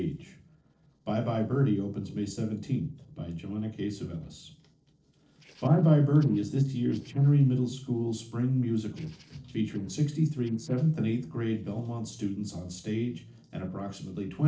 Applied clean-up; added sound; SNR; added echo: neural separator model SepFormer DNS4.